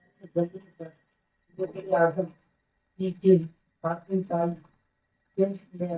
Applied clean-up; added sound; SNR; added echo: neural mask model DeepFilterNet 3.